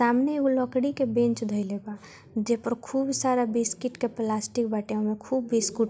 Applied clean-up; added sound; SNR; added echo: none; none; none; none.